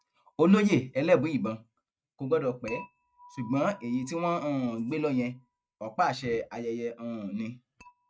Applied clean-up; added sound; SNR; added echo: neural mask model RNNoise.